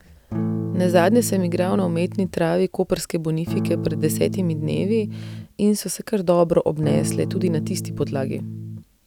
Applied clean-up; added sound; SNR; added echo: none; Electric guitar / Strum; 5 dB; none.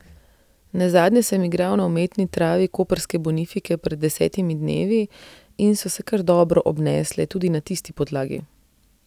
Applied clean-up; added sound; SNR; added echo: none; none; none; none.